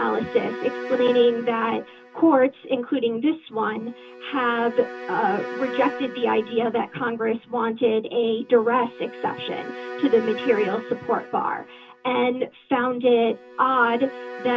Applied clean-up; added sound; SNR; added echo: none; Bowed string instrument; 13 dB; reverberation time 0.2 s.